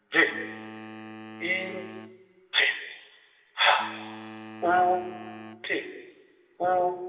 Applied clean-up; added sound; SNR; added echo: none; Wind instrument, woodwind instrument; 16 dB; reverberation time 2.5 s.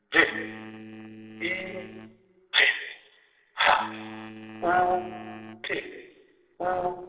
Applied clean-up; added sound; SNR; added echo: neural separator model SepFormer DNS4.